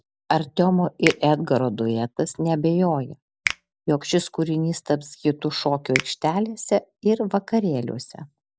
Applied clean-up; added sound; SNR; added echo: none; Finger snapping; 12 dB; none.